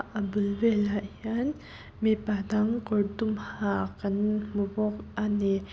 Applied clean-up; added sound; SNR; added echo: none; none; none; none.